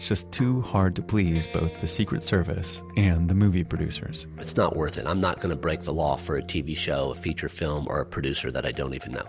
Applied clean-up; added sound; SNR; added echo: none; none; none; none.